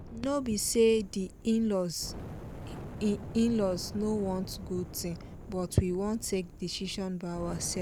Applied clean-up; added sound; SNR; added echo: none; Fire; 12 dB; none.